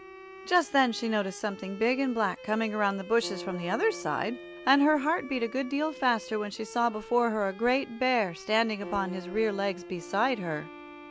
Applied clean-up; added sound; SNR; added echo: none; Bowed string instrument + Acoustic guitar; 15 dB; none.